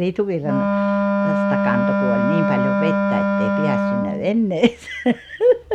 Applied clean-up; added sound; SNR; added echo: none; Wind instrument, woodwind instrument; -2 dB; none.